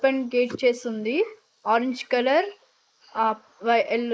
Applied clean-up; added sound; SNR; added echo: neural mask model Resemble Enhance denoiser.